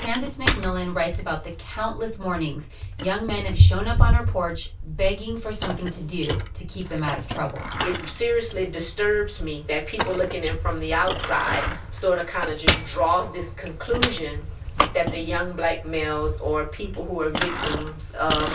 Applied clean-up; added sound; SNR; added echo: none; Bicycle; 0 dB; reverberation time 0.2 s.